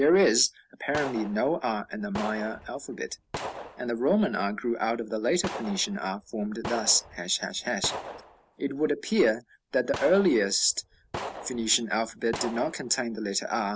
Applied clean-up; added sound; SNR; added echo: none; Gunshot, gunfire; 13 dB; none.